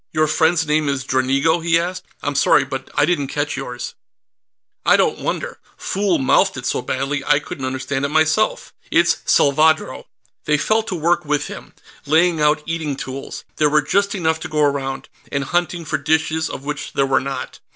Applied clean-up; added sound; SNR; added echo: none; none; none; none.